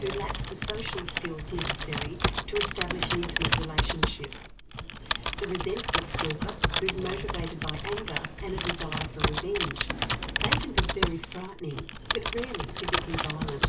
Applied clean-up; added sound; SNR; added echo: none; Computer keyboard; -5 dB; reverberation time 0.2 s.